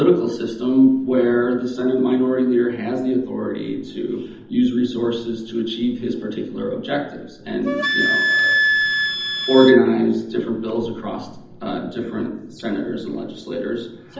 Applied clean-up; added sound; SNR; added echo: none; Wind instrument, woodwind instrument; 1 dB; reverberation time 0.8 s.